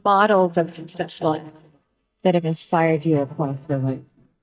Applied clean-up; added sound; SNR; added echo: neural mask model DeepFilterNet 3.